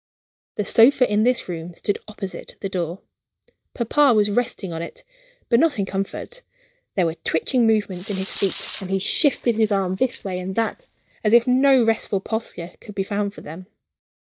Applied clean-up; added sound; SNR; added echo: neural mask model DeepFilterNet 3.